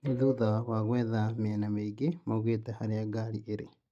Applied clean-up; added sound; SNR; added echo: neural mask model DeepFilterNet 3.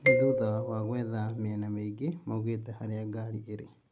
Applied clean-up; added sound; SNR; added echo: none; Marimba, xylophone; 1 dB; none.